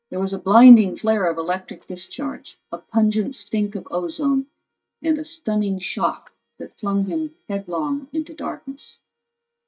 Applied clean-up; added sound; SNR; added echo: neural mask model DeepFilterNet 3.